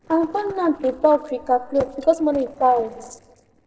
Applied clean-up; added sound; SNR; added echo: neural separator model SepFormer DNS4.